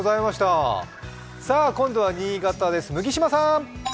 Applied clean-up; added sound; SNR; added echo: none; none; none; none.